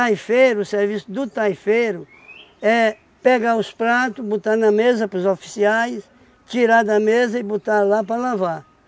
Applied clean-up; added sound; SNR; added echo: none; none; none; none.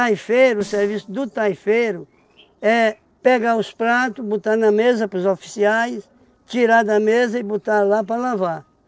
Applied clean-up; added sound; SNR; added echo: neural separator model SepFormer DNS4.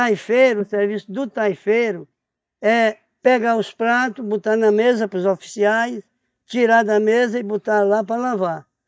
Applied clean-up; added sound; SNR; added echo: neural mask model DeepFilterNet 3.